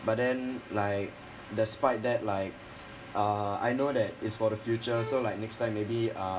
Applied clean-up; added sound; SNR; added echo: none; Bowed string instrument; 13 dB; reverberation time 0.2 s.